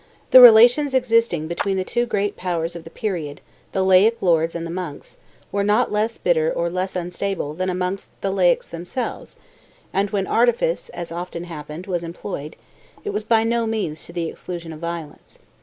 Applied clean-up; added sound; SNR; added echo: none; Clapping; 14 dB; none.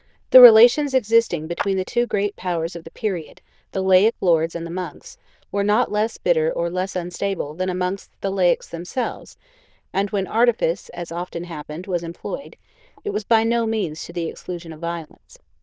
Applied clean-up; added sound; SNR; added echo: neural diffusion model UNIVERSE++.